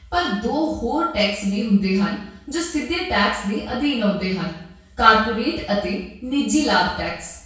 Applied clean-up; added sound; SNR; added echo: none; none; none; reverberation time 0.6 s.